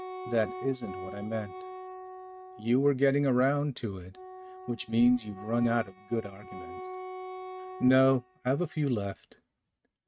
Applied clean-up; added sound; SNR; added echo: neural mask model RNNoise.